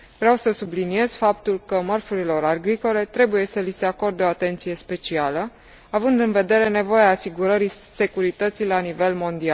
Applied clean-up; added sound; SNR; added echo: none; none; none; none.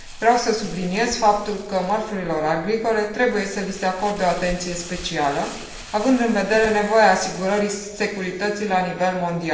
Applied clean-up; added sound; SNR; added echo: none; Crumpling, crinkling; 18 dB; reverberation time 1.1 s.